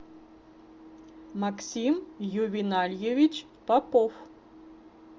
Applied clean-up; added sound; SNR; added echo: none; none; none; none.